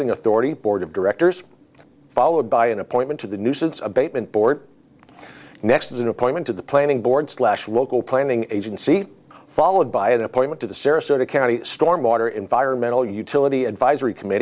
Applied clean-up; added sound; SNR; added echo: none; none; none; none.